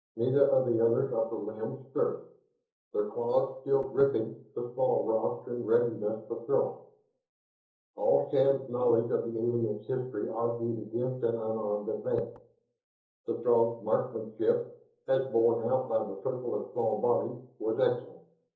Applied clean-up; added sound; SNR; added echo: neural separator model SepFormer DNS4.